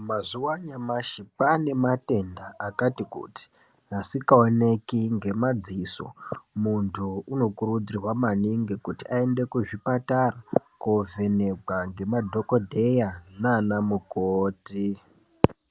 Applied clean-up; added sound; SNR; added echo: none; none; none; none.